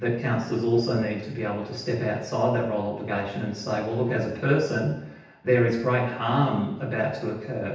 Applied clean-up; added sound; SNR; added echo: none; none; none; reverberation time 0.9 s.